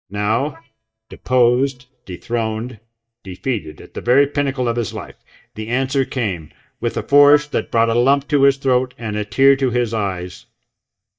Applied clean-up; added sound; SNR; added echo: neural mask model DeepFilterNet 3.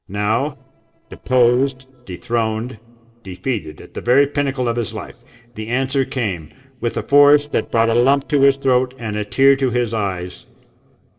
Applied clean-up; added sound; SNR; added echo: neural separator model SepFormer DNS4.